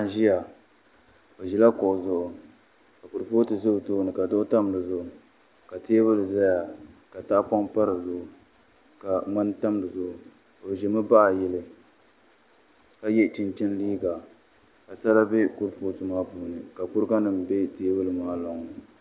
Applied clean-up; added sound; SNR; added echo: none; none; none; none.